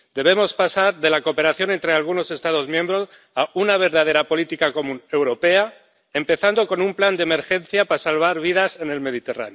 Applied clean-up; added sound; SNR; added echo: none; none; none; none.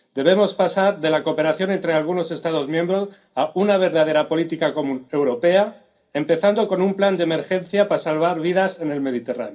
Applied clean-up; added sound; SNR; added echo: none; none; none; reverberation time 0.3 s.